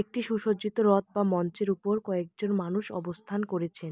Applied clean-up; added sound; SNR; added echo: none; none; none; none.